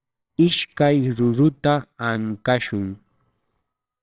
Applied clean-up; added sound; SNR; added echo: neural separator model SepFormer WHAMR!.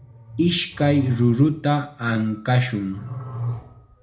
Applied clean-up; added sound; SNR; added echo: none; Growling; 12 dB; reverberation time 0.4 s.